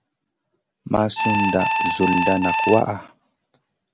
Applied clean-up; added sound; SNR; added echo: none; Alarm; -2 dB; none.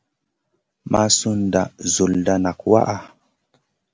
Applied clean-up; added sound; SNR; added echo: none; none; none; none.